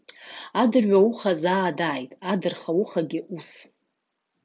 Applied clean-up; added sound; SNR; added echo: none; none; none; none.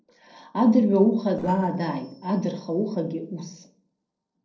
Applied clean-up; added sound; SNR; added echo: neural separator model SepFormer DNS4.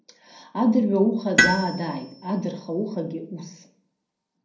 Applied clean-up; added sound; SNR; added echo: none; Tools; 3 dB; reverberation time 0.6 s.